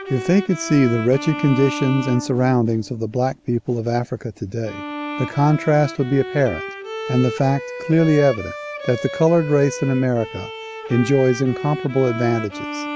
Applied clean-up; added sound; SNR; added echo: none; Bowed string instrument; 11 dB; none.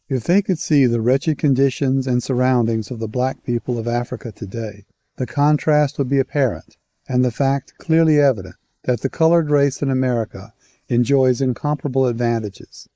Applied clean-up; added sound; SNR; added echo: neural mask model Resemble Enhance denoiser.